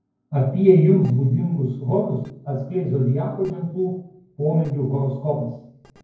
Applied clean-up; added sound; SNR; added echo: neural separator model SepFormer DNS4.